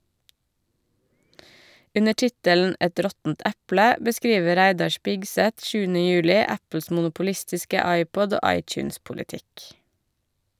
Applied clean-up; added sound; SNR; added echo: none; none; none; none.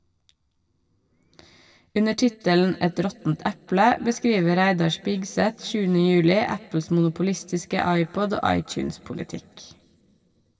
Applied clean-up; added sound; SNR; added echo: none; none; none; reverberation time 1.6 s.